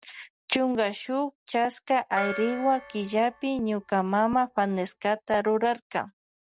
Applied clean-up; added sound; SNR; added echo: none; Gong; 14 dB; none.